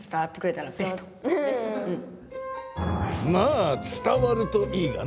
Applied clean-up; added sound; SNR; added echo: none; none; none; none.